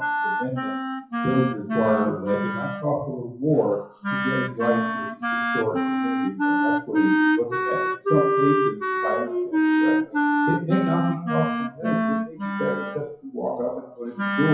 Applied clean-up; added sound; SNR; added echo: classical method WPE with log-MMSE.